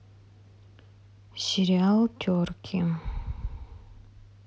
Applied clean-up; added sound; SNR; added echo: none; none; none; none.